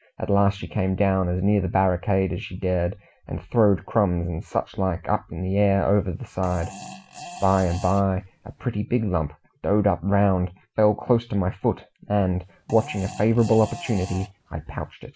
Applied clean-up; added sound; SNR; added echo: none; Fart; 17 dB; none.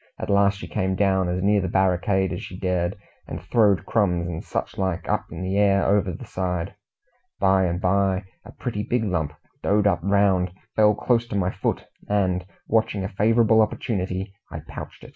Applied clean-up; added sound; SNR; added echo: none; none; none; none.